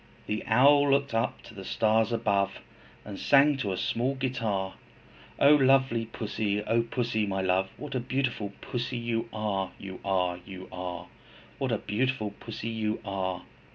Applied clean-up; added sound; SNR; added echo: none; none; none; none.